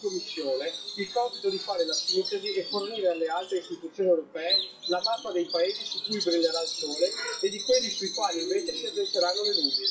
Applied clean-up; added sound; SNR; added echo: classical method WPE with log-MMSE.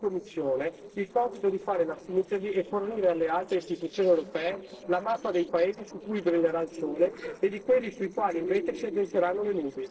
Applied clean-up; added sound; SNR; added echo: neural separator model SepFormer DNS4.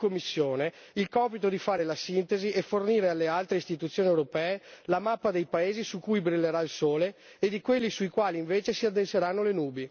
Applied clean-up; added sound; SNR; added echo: none; none; none; none.